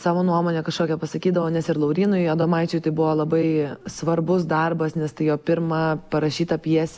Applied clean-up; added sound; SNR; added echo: none; none; none; none.